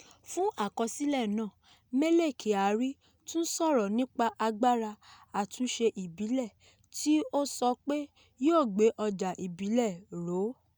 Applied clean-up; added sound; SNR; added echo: none; none; none; none.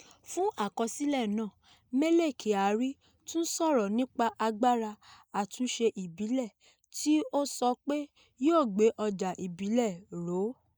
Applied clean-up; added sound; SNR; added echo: neural mask model Resemble Enhance denoiser.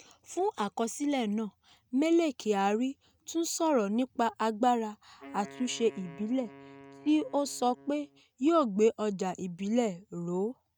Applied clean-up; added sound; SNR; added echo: neural mask model RNNoise.